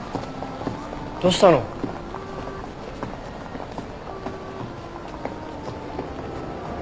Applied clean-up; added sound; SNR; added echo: none; Wind instrument, woodwind instrument; 15 dB; none.